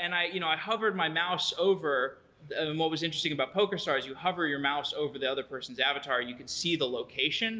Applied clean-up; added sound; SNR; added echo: none; none; none; none.